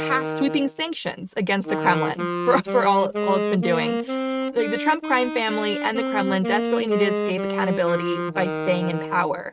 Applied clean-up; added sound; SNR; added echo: neural mask model RNNoise.